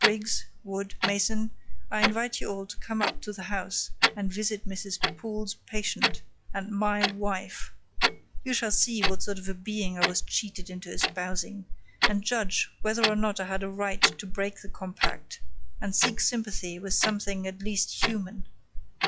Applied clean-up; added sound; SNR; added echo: classical method log-MMSE.